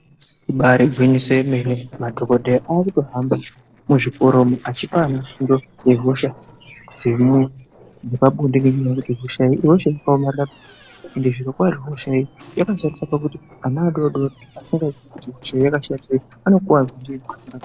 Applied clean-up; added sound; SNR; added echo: neural separator model SepFormer DNS4.